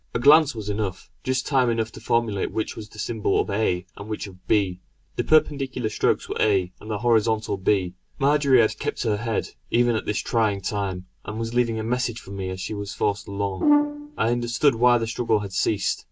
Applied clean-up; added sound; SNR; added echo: none; Brass instrument; 0 dB; none.